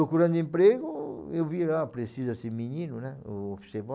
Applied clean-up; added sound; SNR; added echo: none; none; none; none.